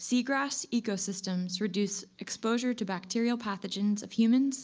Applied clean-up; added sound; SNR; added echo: none; none; none; none.